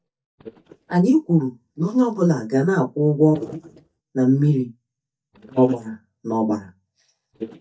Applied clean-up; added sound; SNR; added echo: neural mask model DeepFilterNet 3.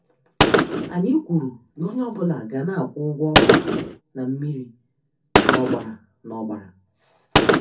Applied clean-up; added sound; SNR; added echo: none; Gunshot, gunfire; -5 dB; reverberation time 0.3 s.